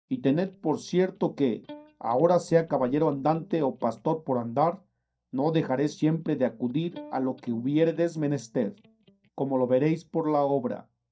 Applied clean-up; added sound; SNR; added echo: neural mask model DeepFilterNet 3.